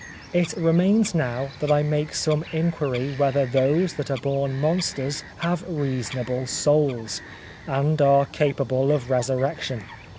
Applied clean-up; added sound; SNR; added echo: none; Bird vocalization, bird call, bird song; 18 dB; none.